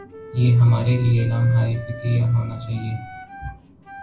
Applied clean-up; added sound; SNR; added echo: none; Wind instrument, woodwind instrument; 18 dB; reverberation time 0.2 s.